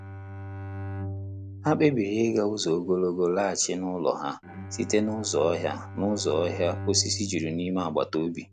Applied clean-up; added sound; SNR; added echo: none; Bowed string instrument; 12 dB; none.